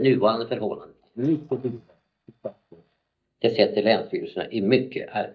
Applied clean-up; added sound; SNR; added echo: neural mask model DeepFilterNet 3.